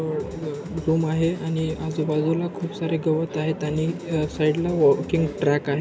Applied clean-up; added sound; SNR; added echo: none; Drum kit; 19 dB; none.